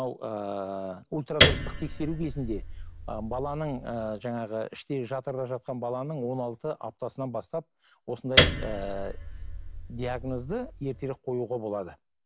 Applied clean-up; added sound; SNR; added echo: none; Piano; -4 dB; none.